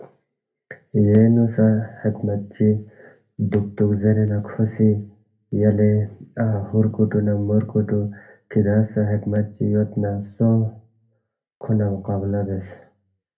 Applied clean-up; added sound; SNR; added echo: none; none; none; reverberation time 0.3 s.